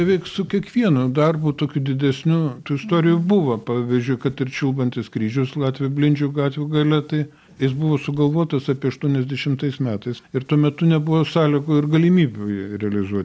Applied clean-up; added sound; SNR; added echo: none; none; none; none.